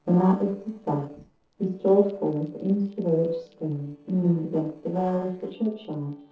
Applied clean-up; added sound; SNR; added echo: neural separator model SepFormer DNS4.